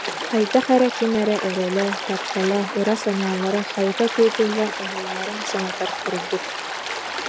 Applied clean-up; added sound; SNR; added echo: none; Stream; 6 dB; none.